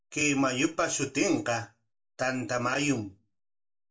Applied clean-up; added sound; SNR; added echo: none; none; none; reverberation time 0.2 s.